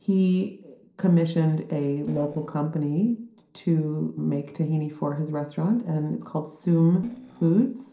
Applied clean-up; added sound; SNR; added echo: neural separator model SepFormer DNS4.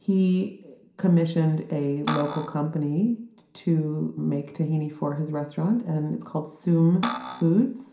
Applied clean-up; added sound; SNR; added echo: none; Cutlery, silverware; 6 dB; reverberation time 0.5 s.